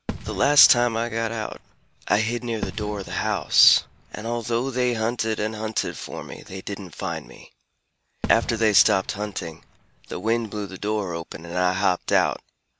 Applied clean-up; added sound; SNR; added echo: none; Fireworks; 13 dB; none.